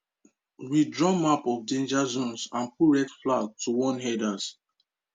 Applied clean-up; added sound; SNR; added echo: none; none; none; none.